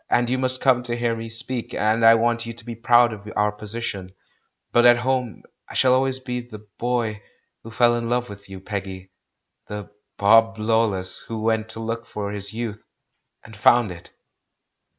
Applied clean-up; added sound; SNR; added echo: none; none; none; none.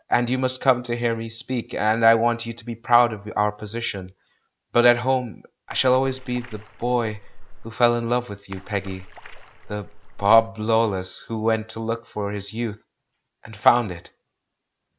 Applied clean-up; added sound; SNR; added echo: none; Splash, splatter; 14 dB; none.